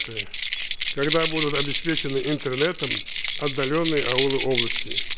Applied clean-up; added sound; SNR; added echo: none; Keys jangling; -1 dB; none.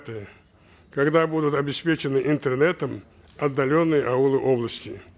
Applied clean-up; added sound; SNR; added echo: none; none; none; none.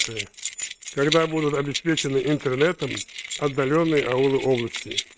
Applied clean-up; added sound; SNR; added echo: neural mask model RNNoise.